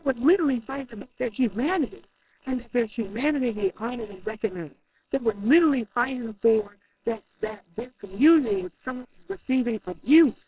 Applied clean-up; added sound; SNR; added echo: neural separator model SepFormer WHAMR!.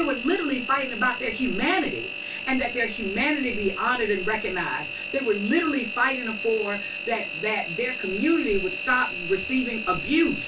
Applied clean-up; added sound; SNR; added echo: none; Engine; 7 dB; reverberation time 0.1 s.